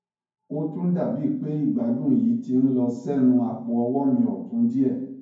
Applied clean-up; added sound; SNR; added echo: none; none; none; reverberation time 0.9 s.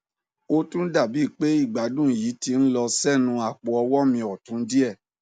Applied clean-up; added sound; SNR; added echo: none; none; none; none.